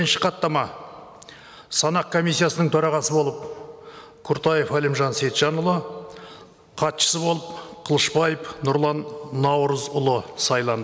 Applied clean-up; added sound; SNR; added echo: none; none; none; none.